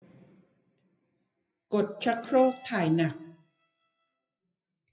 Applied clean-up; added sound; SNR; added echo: classical method WPE with log-MMSE.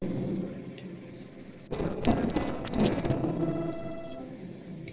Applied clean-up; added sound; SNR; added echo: neural separator model SepFormer DNS4.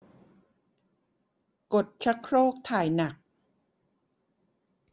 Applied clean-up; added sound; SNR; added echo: none; none; none; none.